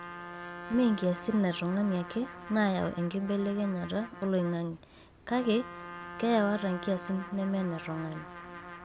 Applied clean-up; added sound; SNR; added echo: none; Trumpet; 13 dB; none.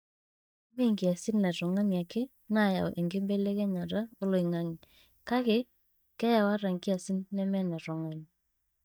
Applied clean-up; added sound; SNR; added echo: neural mask model DeepFilterNet 3.